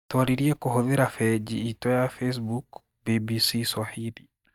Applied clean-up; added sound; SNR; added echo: neural mask model DeepFilterNet 3.